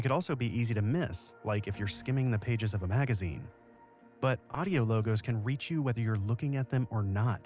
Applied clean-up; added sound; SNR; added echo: none; none; none; none.